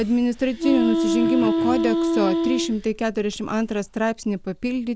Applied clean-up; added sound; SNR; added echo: none; Wind instrument, woodwind instrument; -1 dB; none.